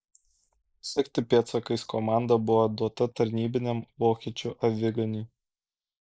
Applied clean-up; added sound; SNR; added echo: neural mask model Resemble Enhance denoiser.